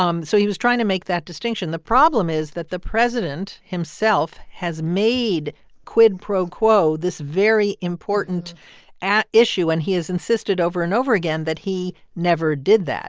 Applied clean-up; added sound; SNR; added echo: none; none; none; none.